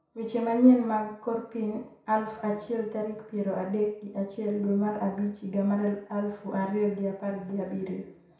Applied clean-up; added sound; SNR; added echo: none; none; none; reverberation time 0.6 s.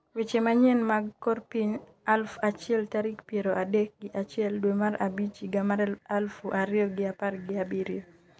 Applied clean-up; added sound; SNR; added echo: none; none; none; none.